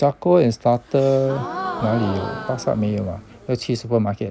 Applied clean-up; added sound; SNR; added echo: none; Gasp; 11 dB; none.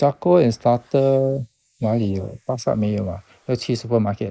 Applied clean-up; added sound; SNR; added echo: neural mask model Resemble Enhance denoiser.